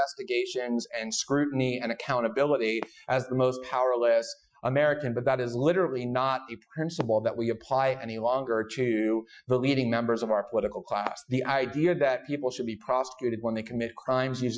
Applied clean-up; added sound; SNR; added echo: classical method Wiener filter.